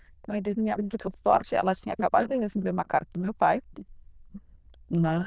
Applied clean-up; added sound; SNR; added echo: neural diffusion model UNIVERSE++.